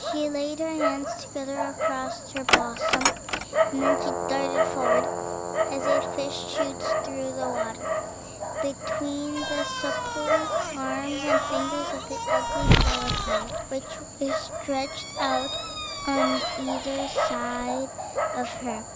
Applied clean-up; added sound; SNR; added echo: none; Dog; -5 dB; none.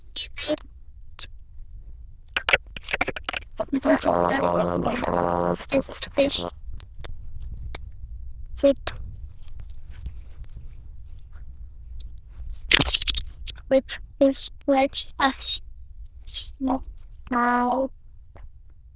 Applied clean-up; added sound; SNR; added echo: neural diffusion model UNIVERSE++.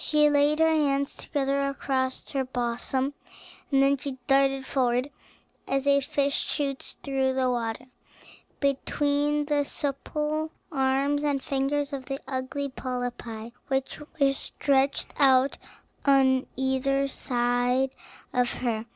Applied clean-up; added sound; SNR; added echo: none; none; none; none.